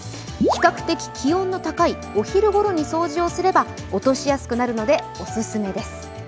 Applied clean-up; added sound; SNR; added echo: none; Wind instrument, woodwind instrument; 19 dB; none.